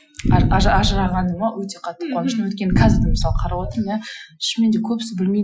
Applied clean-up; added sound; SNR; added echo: classical method Wiener filter.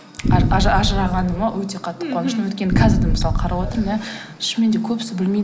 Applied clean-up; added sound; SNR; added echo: none; Boom; -1 dB; none.